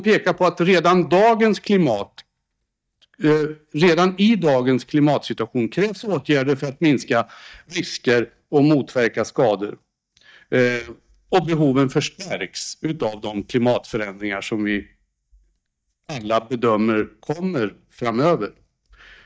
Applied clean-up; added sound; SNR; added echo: neural mask model DeepFilterNet 3.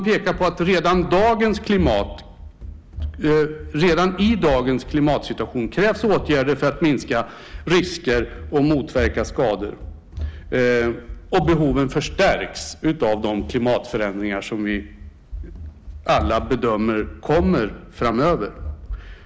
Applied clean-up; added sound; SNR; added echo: none; Run; 13 dB; none.